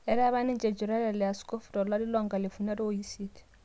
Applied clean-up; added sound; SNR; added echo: none; none; none; none.